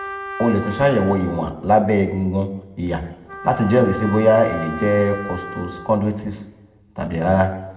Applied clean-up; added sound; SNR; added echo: none; Trumpet; 14 dB; reverberation time 0.9 s.